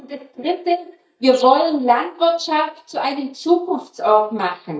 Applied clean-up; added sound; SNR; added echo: neural mask model DeepFilterNet 3.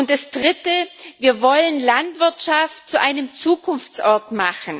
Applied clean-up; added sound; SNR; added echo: none; none; none; none.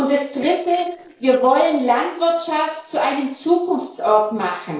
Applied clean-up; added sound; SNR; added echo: neural separator model SepFormer DNS4.